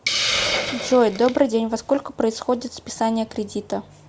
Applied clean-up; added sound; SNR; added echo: none; Hiss; 6 dB; none.